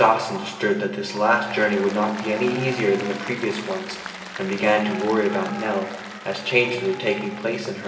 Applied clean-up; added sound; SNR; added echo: none; Applause; 12 dB; reverberation time 1.3 s.